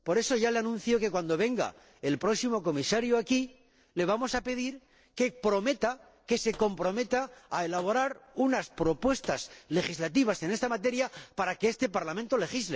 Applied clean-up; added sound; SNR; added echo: neural separator model SepFormer DNS4.